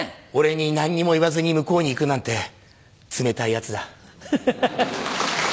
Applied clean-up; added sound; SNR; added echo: none; none; none; none.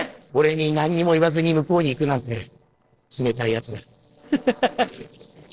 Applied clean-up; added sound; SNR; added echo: neural separator model SepFormer DNS4.